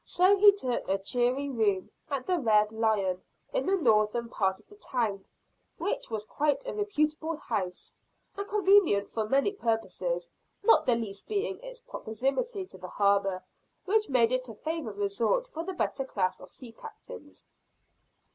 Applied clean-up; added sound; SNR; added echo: none; none; none; none.